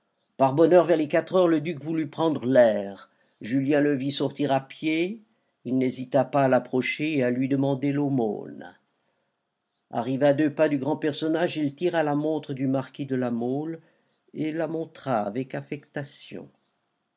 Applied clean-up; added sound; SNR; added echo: none; none; none; none.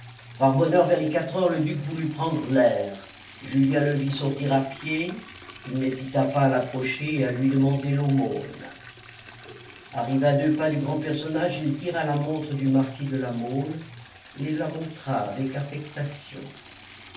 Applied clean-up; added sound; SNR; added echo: none; Liquid; 19 dB; reverberation time 0.3 s.